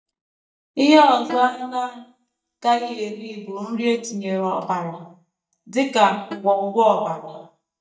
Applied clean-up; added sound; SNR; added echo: neural mask model DeepFilterNet 3.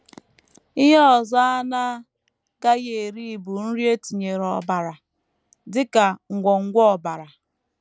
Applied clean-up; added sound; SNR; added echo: none; none; none; none.